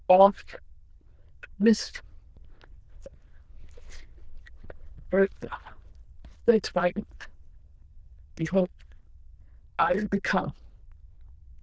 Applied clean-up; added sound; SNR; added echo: neural diffusion model UNIVERSE++.